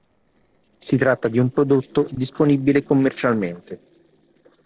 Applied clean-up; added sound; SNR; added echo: neural separator model SepFormer DNS4.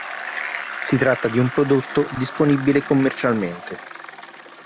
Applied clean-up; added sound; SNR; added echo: none; Bicycle; 11 dB; none.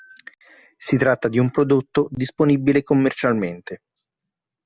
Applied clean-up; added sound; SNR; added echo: none; none; none; none.